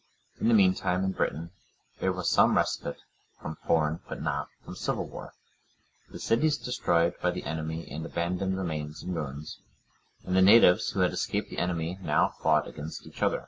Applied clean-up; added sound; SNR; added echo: none; none; none; none.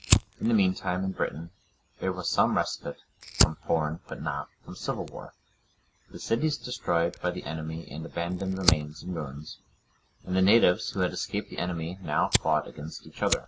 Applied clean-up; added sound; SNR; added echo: none; Fire; 5 dB; none.